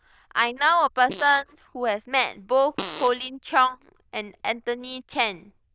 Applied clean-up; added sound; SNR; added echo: neural diffusion model UNIVERSE++.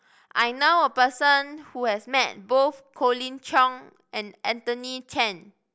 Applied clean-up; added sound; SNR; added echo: none; none; none; none.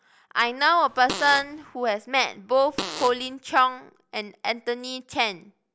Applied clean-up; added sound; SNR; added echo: none; Fart; 9 dB; none.